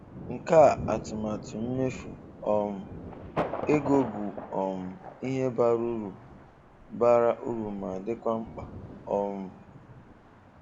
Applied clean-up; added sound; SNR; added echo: none; Thunder; 12 dB; none.